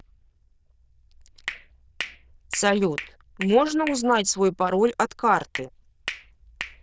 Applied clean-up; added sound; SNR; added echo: neural diffusion model UNIVERSE++.